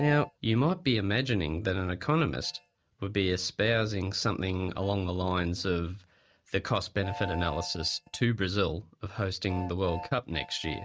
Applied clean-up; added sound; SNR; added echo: neural mask model RNNoise.